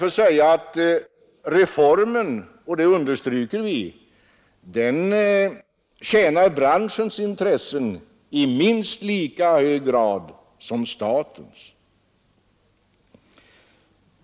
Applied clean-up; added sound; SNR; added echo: neural mask model Resemble Enhance denoiser.